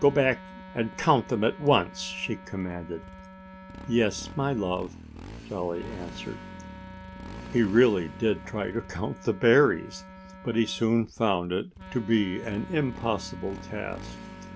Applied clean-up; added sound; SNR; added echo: none; Motorcycle + Wind instrument, woodwind instrument; 15 dB; none.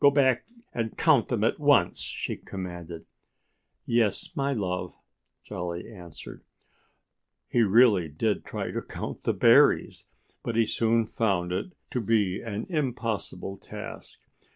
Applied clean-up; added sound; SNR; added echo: none; none; none; none.